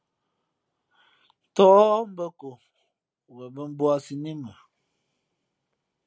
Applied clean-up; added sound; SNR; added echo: none; none; none; none.